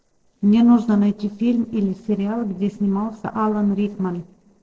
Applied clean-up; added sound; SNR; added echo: neural separator model SepFormer DNS4.